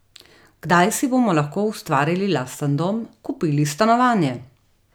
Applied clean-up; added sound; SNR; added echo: none; none; none; none.